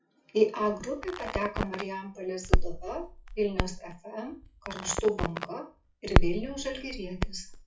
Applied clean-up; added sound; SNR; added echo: classical method WPE with log-MMSE.